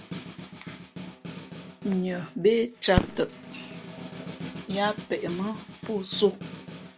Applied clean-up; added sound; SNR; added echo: none; Fireworks + Snare drum; 7 dB; none.